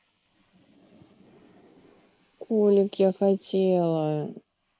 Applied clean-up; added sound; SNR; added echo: neural mask model Resemble Enhance denoiser.